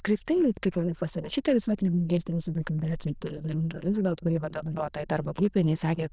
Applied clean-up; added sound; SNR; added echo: neural diffusion model UNIVERSE++.